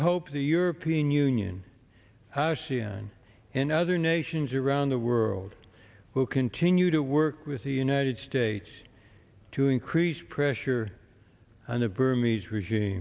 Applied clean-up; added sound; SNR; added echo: none; none; none; none.